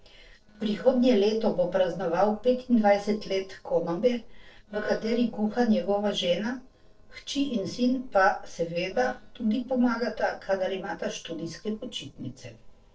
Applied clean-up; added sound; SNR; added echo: neural separator model SepFormer DNS4.